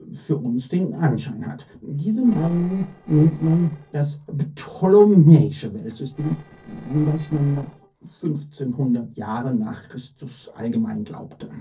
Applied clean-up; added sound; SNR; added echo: neural separator model SepFormer DNS4.